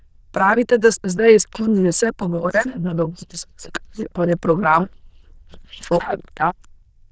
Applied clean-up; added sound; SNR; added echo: neural diffusion model UNIVERSE++.